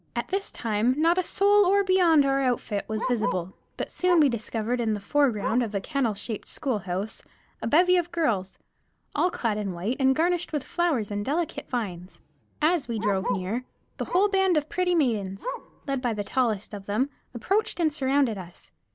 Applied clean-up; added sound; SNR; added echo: none; Bark; 15 dB; none.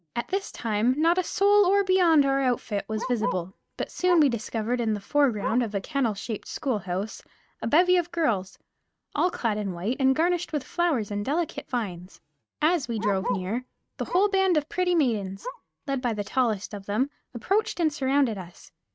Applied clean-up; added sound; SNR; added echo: neural mask model RNNoise.